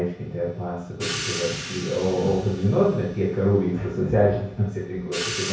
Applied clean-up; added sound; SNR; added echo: none; Hi-hat; 12 dB; reverberation time 0.6 s.